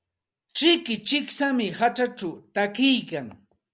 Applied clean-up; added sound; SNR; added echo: none; none; none; none.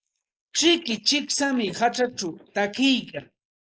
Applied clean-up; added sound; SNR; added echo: neural mask model Resemble Enhance denoiser.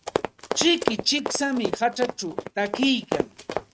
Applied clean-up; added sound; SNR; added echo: neural mask model RNNoise.